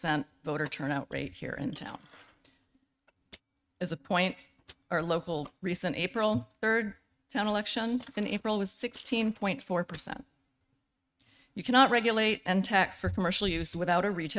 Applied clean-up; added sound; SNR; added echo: neural mask model RNNoise.